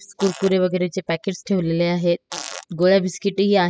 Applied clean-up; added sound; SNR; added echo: classical method spectral subtraction.